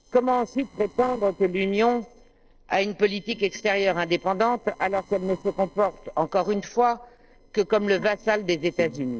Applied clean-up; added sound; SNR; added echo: neural separator model SepFormer DNS4.